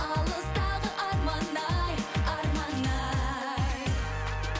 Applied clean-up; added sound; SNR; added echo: none; Brass instrument; 12 dB; none.